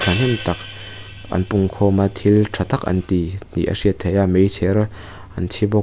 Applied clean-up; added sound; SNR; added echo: none; Hi-hat; 11 dB; none.